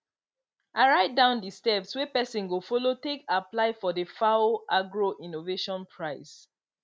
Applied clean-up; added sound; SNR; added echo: none; none; none; none.